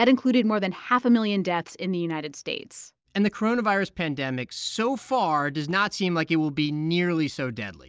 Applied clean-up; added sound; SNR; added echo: none; none; none; none.